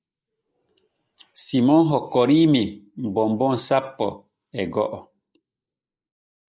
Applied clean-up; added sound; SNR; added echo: neural mask model Resemble Enhance denoiser.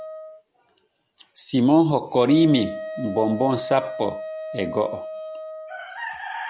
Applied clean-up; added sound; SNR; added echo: none; Wind instrument, woodwind instrument; 12 dB; none.